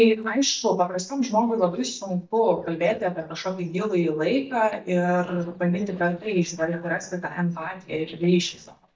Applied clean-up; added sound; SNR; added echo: neural mask model DeepFilterNet 3.